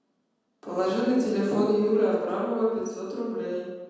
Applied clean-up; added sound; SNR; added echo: none; none; none; reverberation time 1.2 s.